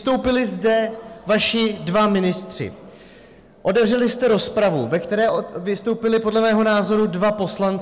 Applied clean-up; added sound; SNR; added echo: none; none; none; none.